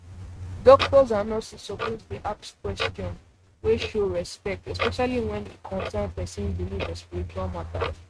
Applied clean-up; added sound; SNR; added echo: neural mask model RNNoise.